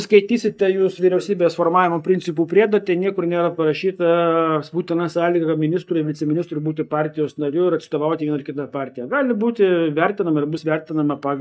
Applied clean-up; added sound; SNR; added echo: neural mask model DeepFilterNet 3.